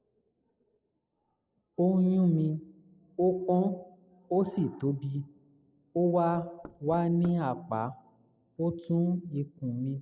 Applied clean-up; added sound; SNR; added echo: neural separator model SepFormer DNS4.